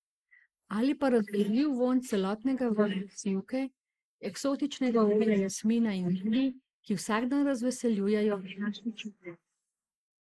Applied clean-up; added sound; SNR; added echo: neural mask model Resemble Enhance denoiser.